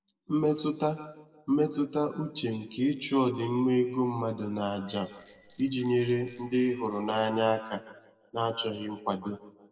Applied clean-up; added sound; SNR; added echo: neural separator model SepFormer DNS4.